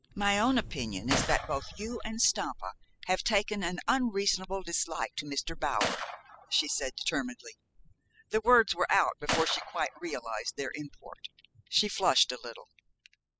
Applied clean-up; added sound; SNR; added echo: classical method spectral subtraction.